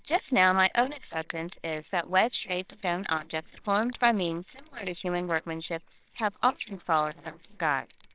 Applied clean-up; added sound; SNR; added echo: neural separator model SepFormer WHAMR!.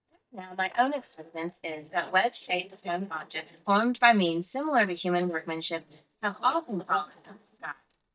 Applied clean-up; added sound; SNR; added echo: neural mask model DeepFilterNet 3.